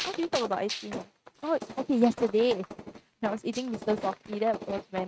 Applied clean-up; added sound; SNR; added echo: neural mask model RNNoise.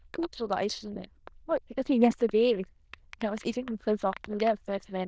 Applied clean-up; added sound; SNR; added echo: neural diffusion model UNIVERSE++.